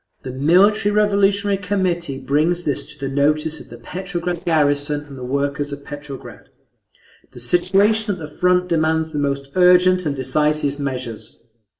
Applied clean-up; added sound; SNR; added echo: neural separator model SepFormer DNS4.